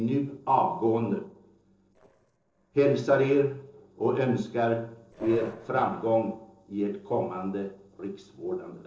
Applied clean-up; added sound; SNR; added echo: neural separator model SepFormer DNS4.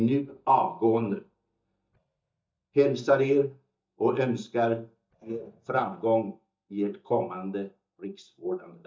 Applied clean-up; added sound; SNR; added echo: neural mask model DeepFilterNet 3.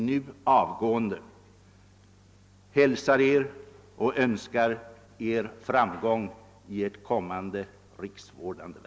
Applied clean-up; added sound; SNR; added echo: none; none; none; none.